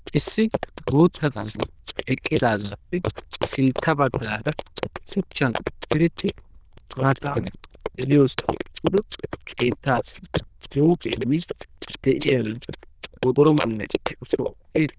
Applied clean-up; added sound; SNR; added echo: neural diffusion model UNIVERSE++.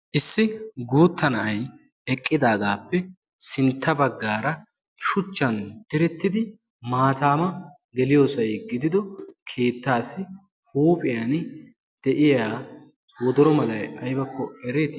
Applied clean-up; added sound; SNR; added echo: none; none; none; none.